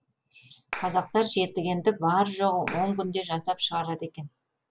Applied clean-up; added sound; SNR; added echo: none; Clapping; 14 dB; none.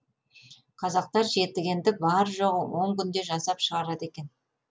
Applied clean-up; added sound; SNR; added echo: none; none; none; none.